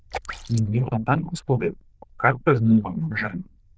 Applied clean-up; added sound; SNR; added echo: neural diffusion model UNIVERSE++.